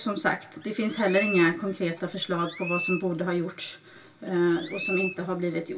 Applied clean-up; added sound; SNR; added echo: none; Chirp, tweet; 9 dB; reverberation time 0.2 s.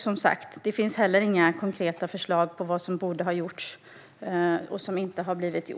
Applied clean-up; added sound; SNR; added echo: none; none; none; none.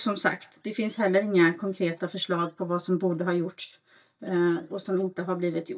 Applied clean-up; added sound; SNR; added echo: neural mask model DeepFilterNet 3.